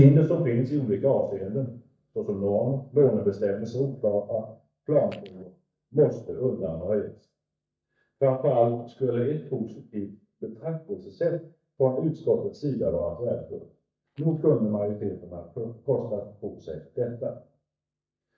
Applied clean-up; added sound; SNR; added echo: neural mask model DeepFilterNet 3.